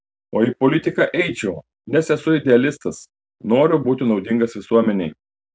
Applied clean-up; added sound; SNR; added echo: none; none; none; none.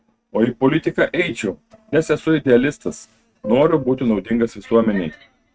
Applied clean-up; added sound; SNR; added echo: neural mask model RNNoise.